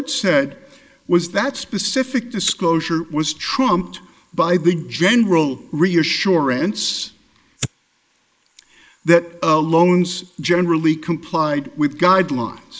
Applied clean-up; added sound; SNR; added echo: neural mask model Resemble Enhance denoiser.